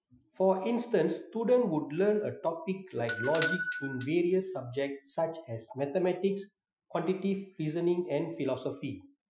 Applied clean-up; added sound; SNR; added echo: classical method Wiener filter.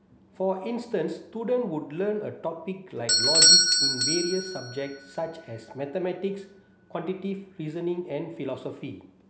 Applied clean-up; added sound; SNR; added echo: none; Bell / Doorbell; -4 dB; none.